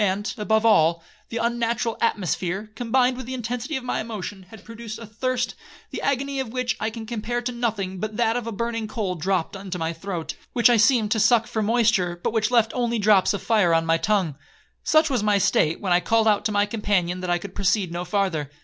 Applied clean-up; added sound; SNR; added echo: none; none; none; none.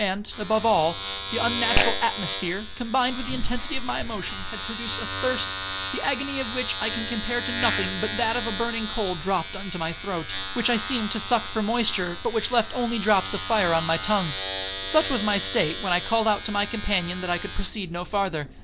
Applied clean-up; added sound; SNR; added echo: none; Domestic sounds, home sounds; 1 dB; none.